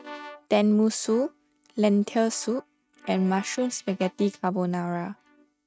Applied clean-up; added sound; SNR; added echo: neural mask model RNNoise.